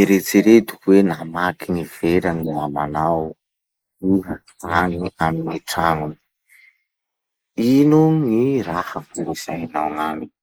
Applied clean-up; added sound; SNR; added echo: neural mask model Resemble Enhance denoiser.